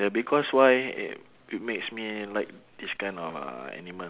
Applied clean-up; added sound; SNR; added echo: none; none; none; none.